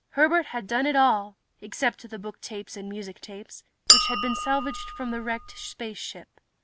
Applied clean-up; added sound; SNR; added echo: none; Chink, clink; -4 dB; none.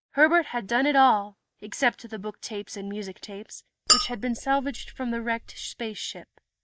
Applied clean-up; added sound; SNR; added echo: neural mask model DeepFilterNet 3.